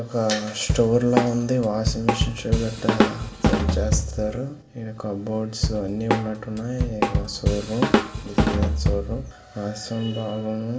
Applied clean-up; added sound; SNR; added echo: none; Drum / Drum kit; -2 dB; reverberation time 0.8 s.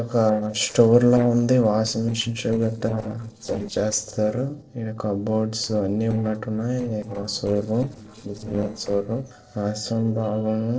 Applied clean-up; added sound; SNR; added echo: neural separator model SepFormer DNS4.